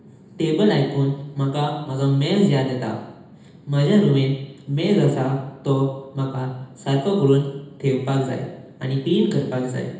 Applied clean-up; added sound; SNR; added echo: none; none; none; reverberation time 0.8 s.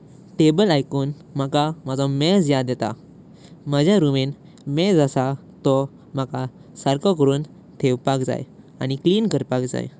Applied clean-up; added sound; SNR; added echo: none; none; none; none.